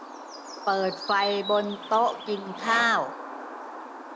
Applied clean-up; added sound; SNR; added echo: none; Sawing + Bird; 9 dB; none.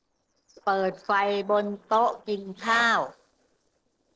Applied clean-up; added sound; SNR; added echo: neural separator model SepFormer DNS4.